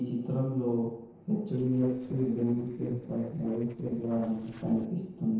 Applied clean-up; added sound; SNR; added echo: neural separator model SepFormer DNS4.